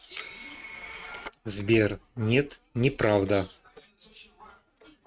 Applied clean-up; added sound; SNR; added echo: neural mask model RNNoise.